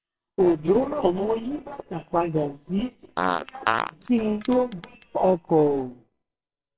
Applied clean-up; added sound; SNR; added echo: neural separator model SepFormer WHAMR!.